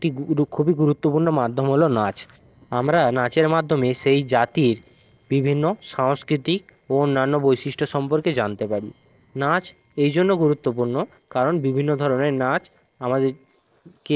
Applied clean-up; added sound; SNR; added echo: neural separator model SepFormer DNS4.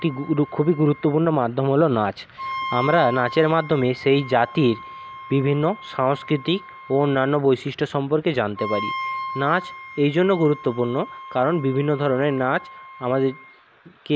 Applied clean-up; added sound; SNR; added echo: none; Wind instrument, woodwind instrument; 14 dB; none.